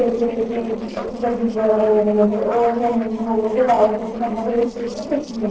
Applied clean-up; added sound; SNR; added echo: neural separator model SepFormer DNS4.